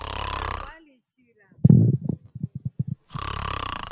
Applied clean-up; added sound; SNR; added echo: none; Breathing; 10 dB; none.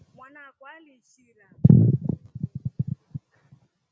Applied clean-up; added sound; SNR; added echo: none; none; none; none.